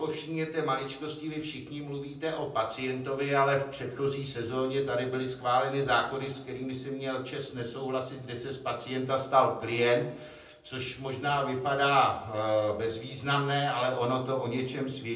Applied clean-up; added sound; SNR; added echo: none; Tambourine; 18 dB; reverberation time 0.6 s.